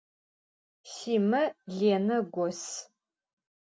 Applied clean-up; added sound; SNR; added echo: none; none; none; none.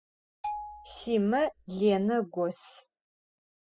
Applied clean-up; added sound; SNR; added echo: classical method spectral subtraction.